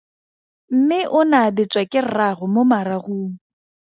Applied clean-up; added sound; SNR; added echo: none; none; none; none.